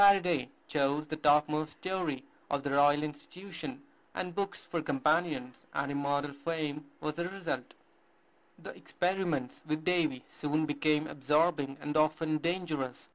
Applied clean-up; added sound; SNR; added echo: none; none; none; none.